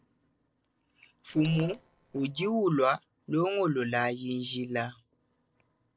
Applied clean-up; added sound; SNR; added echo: neural separator model SepFormer DNS4.